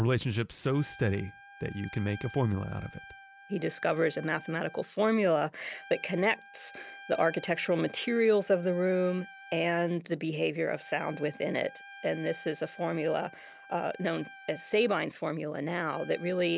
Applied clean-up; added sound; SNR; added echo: none; Trumpet; 20 dB; none.